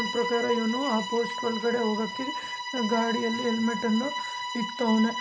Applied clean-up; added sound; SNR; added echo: none; Bowed string instrument; 5 dB; none.